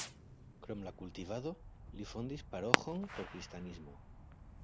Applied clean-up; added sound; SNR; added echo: none; Fireworks; -2 dB; none.